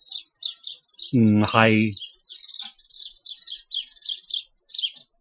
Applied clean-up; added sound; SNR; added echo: classical method Wiener filter.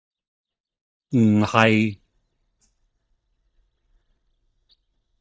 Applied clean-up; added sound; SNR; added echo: neural mask model DeepFilterNet 3.